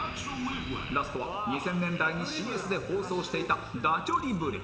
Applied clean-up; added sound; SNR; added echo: none; none; none; reverberation time 3.0 s.